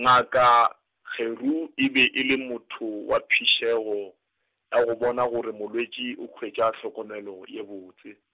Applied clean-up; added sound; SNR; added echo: none; none; none; none.